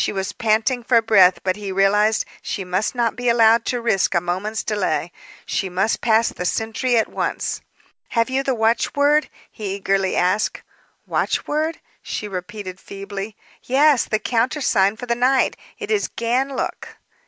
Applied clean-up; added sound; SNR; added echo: none; none; none; none.